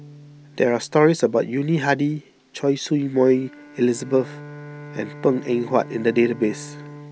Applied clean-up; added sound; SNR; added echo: none; Bowed string instrument; 19 dB; none.